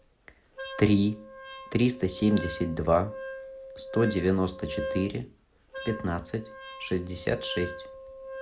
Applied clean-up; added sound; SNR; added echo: none; Wind instrument, woodwind instrument; 11 dB; none.